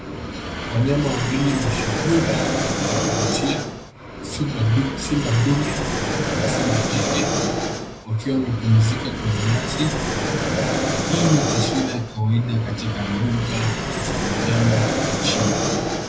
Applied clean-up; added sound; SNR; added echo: none; Fixed-wing aircraft, airplane; 0 dB; reverberation time 0.3 s.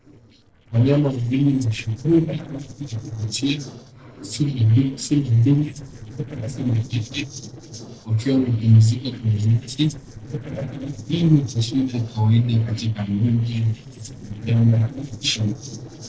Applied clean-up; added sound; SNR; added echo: neural separator model SepFormer DNS4.